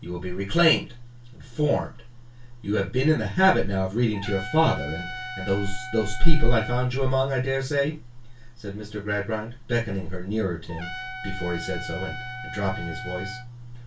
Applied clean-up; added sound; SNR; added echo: none; Trumpet; 14 dB; reverberation time 0.2 s.